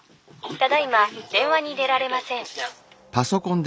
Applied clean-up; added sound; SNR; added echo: none; none; none; none.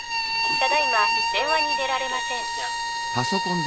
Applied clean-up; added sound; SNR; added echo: none; Bowed string instrument; -4 dB; none.